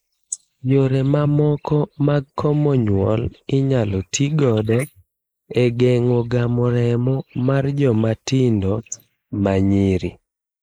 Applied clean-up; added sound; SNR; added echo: neural mask model Resemble Enhance denoiser.